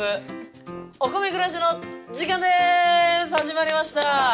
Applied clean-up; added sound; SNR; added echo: none; none; none; none.